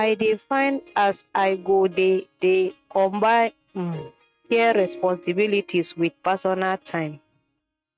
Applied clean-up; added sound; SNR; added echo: neural mask model RNNoise.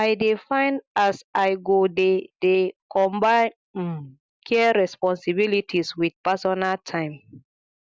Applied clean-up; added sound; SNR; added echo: none; none; none; none.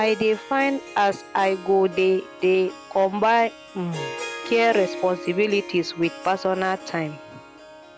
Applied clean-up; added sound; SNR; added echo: none; Harp; 14 dB; none.